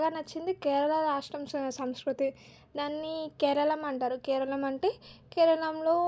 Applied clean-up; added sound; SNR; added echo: none; none; none; none.